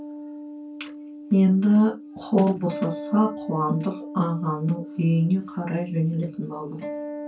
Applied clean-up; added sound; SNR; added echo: none; Acoustic guitar; 13 dB; reverberation time 0.1 s.